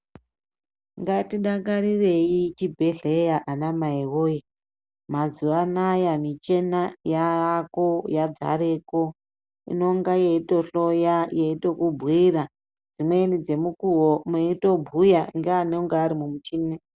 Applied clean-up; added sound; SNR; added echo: none; none; none; none.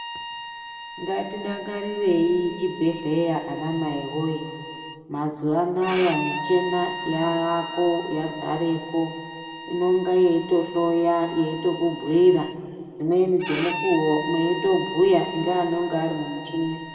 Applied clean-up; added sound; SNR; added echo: none; Bowed string instrument; 11 dB; reverberation time 1.7 s.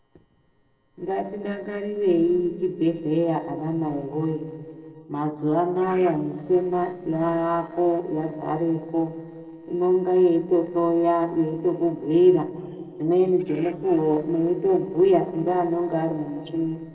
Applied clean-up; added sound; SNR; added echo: neural separator model SepFormer DNS4.